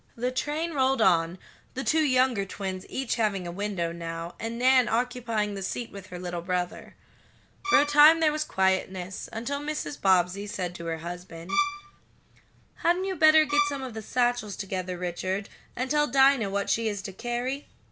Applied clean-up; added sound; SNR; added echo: none; Bowed string instrument; 2 dB; none.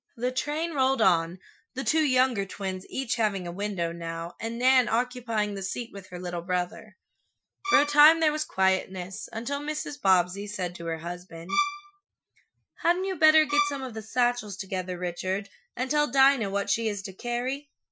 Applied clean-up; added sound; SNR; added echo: classical method Wiener filter.